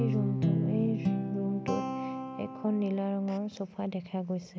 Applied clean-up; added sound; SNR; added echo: none; Guitar; 0 dB; none.